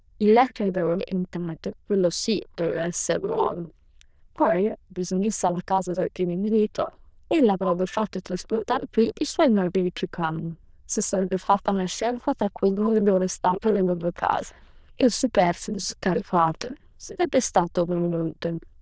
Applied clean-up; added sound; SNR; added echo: neural diffusion model UNIVERSE++.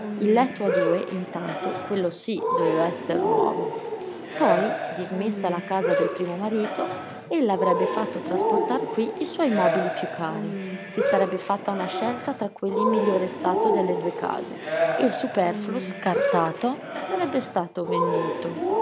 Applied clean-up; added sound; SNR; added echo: none; Cheering; 0 dB; none.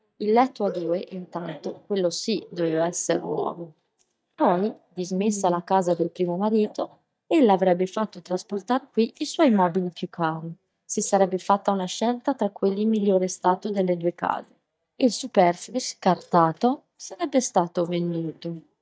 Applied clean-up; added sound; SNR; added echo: neural mask model DeepFilterNet 3.